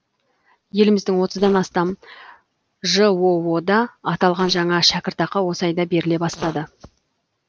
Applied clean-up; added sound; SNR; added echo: neural separator model SepFormer DNS4.